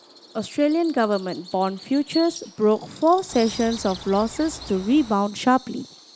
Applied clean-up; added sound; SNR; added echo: none; Chirp, tweet + Bird vocalization, bird call, bird song; 18 dB; none.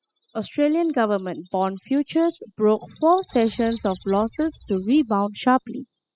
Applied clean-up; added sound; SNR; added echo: classical method spectral subtraction.